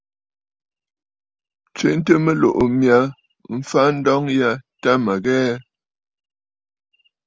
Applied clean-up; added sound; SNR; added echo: none; none; none; none.